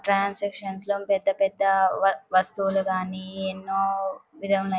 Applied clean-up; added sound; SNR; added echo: none; none; none; none.